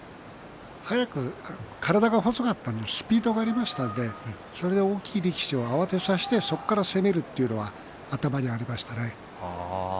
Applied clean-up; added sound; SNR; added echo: none; none; none; none.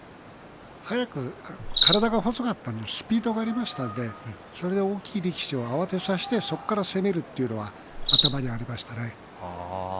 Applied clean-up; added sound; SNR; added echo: none; Cricket; 3 dB; none.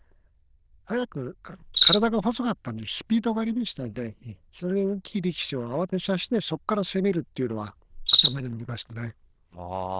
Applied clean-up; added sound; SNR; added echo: neural diffusion model UNIVERSE++.